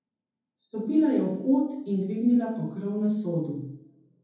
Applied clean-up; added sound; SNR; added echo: none; none; none; reverberation time 0.9 s.